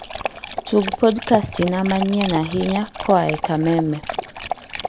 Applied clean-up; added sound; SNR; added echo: none; Dog; 8 dB; none.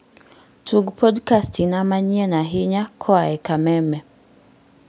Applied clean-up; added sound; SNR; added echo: none; none; none; none.